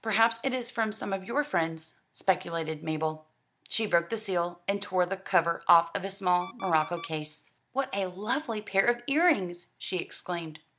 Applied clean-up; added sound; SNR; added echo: none; Alarm; 17 dB; none.